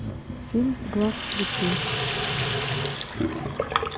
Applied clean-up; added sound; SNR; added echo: none; Sink (filling or washing); -4 dB; none.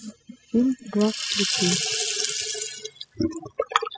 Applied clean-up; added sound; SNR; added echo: classical method spectral subtraction.